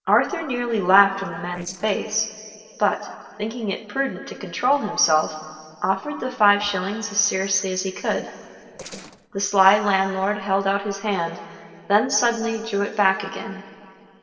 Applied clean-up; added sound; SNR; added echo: neural separator model SepFormer DNS4.